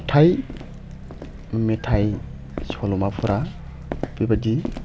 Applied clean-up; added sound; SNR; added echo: none; Walk, footsteps; 13 dB; none.